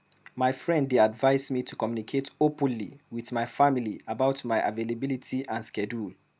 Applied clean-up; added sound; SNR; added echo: none; none; none; none.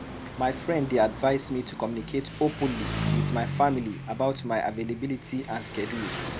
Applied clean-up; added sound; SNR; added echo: none; Engine; 6 dB; none.